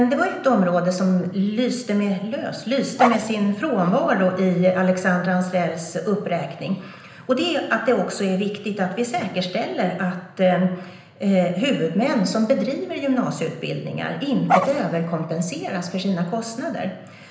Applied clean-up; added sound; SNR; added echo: none; Dog; 2 dB; reverberation time 0.9 s.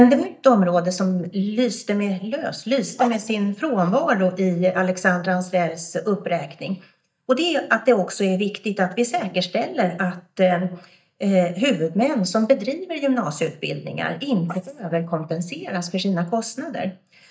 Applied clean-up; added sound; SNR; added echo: neural mask model DeepFilterNet 3.